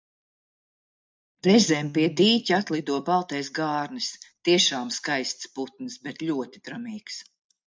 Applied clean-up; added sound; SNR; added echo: neural mask model DeepFilterNet 3.